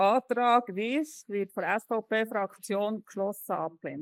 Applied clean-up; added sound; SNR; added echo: neural mask model Resemble Enhance denoiser.